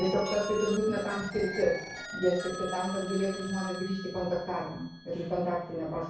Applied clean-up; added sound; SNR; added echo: none; Telephone; 11 dB; reverberation time 0.6 s.